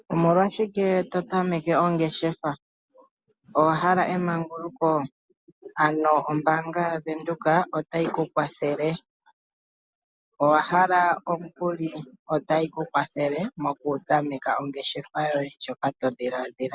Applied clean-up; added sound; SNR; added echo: none; none; none; none.